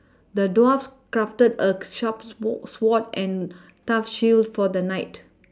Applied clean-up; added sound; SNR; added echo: none; none; none; none.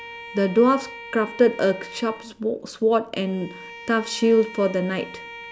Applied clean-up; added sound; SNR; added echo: none; Bowed string instrument; 17 dB; none.